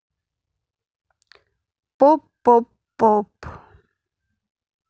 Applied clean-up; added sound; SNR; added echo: none; none; none; none.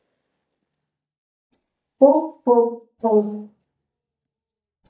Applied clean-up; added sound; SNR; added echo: neural mask model DeepFilterNet 3.